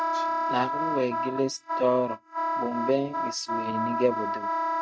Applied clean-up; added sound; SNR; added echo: neural mask model RNNoise.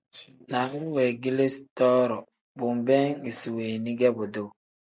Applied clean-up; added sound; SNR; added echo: none; none; none; none.